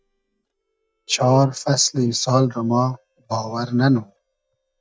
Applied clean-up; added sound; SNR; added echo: neural mask model DeepFilterNet 3.